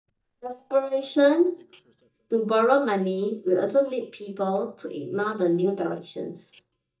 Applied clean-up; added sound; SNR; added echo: neural mask model DeepFilterNet 3.